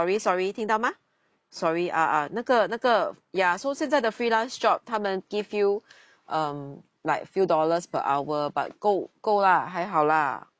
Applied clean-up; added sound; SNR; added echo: none; none; none; none.